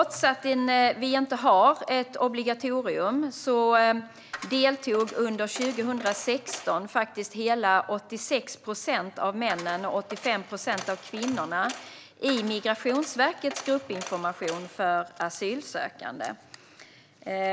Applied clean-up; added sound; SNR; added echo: none; Coin (dropping); 14 dB; none.